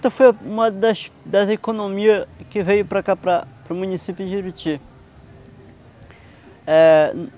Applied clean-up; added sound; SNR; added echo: none; none; none; none.